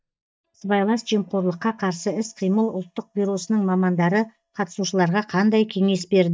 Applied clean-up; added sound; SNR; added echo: neural mask model DeepFilterNet 3.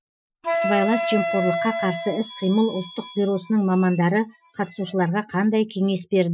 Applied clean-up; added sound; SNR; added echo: classical method Wiener filter.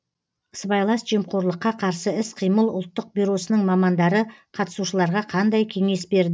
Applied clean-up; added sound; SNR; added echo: none; none; none; none.